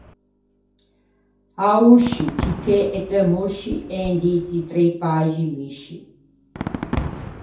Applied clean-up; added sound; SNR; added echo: none; Fireworks; 11 dB; reverberation time 0.6 s.